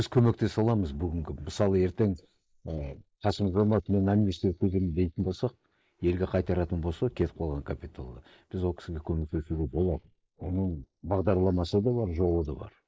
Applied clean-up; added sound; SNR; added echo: neural mask model Resemble Enhance denoiser.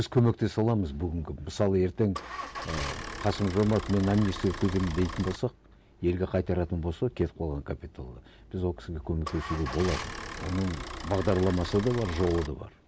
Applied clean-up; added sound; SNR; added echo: none; Idling / Engine starting / Motor vehicle (road); 9 dB; none.